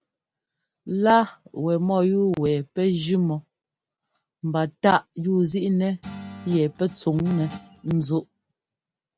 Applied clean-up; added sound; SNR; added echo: none; Guitar; 16 dB; none.